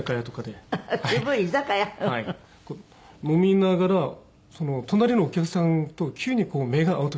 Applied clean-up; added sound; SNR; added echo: none; none; none; none.